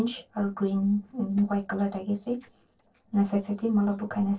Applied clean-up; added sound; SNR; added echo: neural separator model SepFormer DNS4.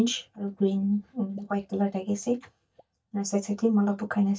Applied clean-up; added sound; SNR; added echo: neural mask model DeepFilterNet 3.